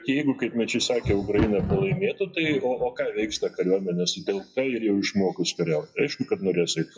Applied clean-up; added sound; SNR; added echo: classical method WPE with log-MMSE.